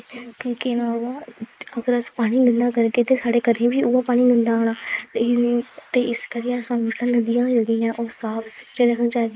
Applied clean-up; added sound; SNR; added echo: neural mask model Resemble Enhance denoiser.